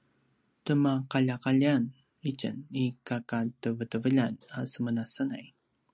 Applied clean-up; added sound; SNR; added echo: none; none; none; none.